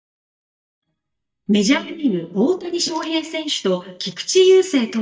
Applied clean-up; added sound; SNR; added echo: neural mask model DeepFilterNet 3.